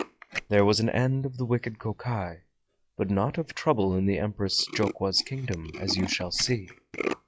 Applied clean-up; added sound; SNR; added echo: classical method log-MMSE.